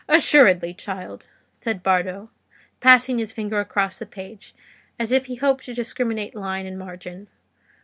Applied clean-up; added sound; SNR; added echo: none; none; none; none.